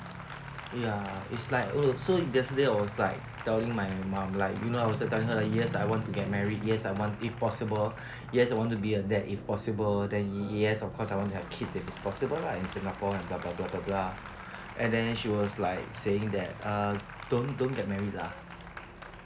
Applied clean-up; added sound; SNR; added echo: none; Applause; 15 dB; none.